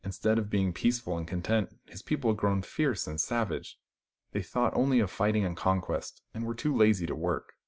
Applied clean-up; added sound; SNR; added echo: none; none; none; none.